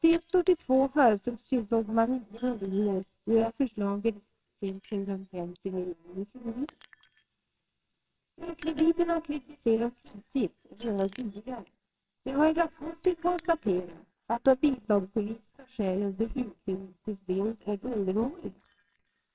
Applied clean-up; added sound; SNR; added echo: neural separator model SepFormer WHAMR!.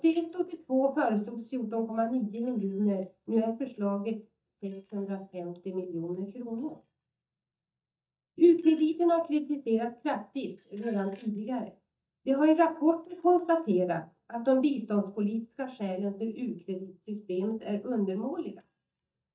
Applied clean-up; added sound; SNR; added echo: neural mask model DeepFilterNet 3.